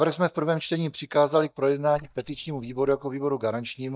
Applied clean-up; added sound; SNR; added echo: neural mask model DeepFilterNet 3.